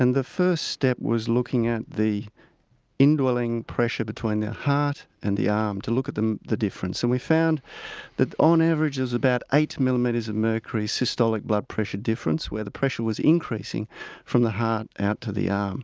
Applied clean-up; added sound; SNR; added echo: none; none; none; none.